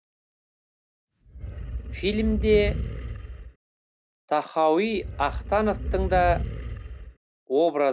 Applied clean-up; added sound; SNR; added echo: none; Animal; 4 dB; none.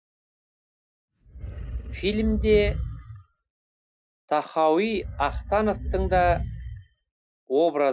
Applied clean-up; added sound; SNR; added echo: classical method Wiener filter.